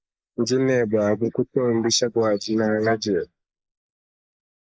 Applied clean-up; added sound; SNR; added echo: neural mask model Resemble Enhance denoiser.